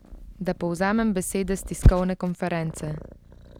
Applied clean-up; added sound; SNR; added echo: none; Purr; 0 dB; none.